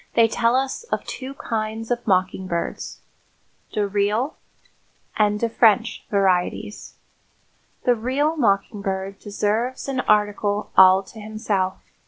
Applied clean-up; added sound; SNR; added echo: none; none; none; none.